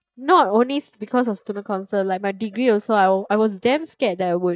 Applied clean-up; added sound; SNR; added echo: neural mask model DeepFilterNet 3.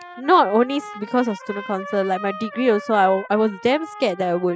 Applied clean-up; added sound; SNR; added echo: classical method spectral subtraction.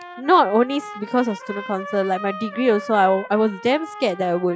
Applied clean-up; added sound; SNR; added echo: classical method log-MMSE.